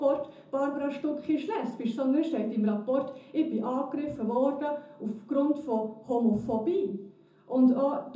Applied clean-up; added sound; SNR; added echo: none; none; none; reverberation time 0.5 s.